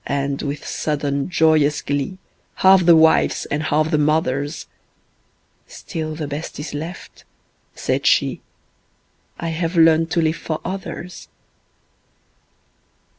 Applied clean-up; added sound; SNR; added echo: none; none; none; none.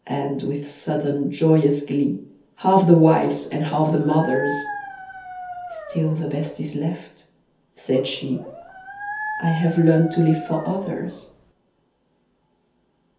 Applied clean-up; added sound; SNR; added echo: none; Dog; 12 dB; reverberation time 0.5 s.